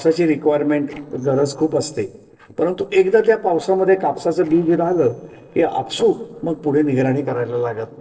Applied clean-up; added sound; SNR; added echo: neural separator model SepFormer DNS4.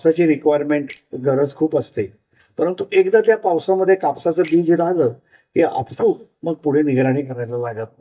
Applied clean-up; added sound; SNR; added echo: neural mask model DeepFilterNet 3.